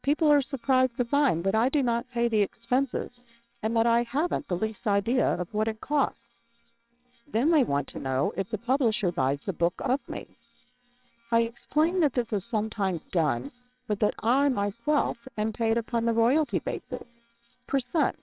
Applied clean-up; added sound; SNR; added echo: neural separator model SepFormer WHAMR!.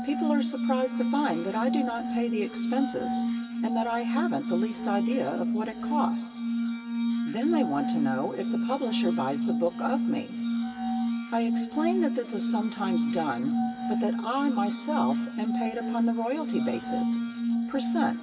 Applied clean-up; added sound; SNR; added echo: none; Glass; -2 dB; reverberation time 2.9 s.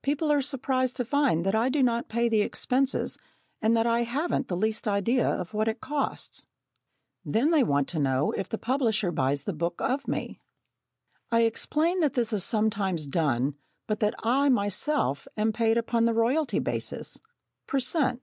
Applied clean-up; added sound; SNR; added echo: none; none; none; none.